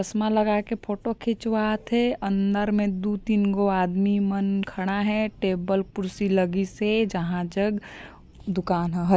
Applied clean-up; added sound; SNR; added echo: none; none; none; none.